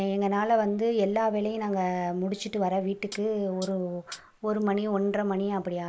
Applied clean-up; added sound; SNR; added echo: neural mask model Resemble Enhance denoiser.